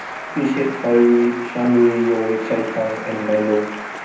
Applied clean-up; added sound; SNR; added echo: none; Applause; 12 dB; reverberation time 0.6 s.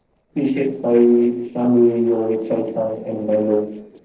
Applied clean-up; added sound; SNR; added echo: neural separator model SepFormer DNS4.